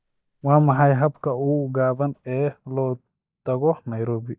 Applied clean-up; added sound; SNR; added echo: neural mask model DeepFilterNet 3.